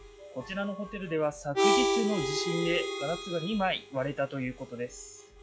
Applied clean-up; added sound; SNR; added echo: classical method log-MMSE.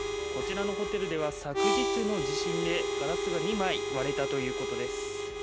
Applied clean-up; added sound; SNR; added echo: none; Harmonica; -2 dB; none.